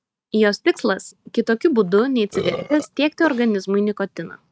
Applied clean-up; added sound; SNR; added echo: neural mask model RNNoise.